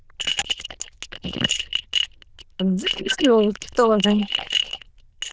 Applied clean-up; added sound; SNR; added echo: neural diffusion model UNIVERSE++.